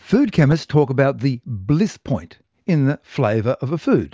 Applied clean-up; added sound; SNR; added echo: none; none; none; none.